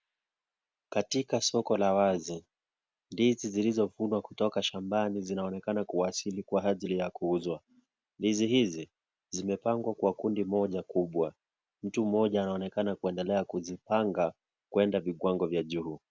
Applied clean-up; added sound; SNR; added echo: none; none; none; none.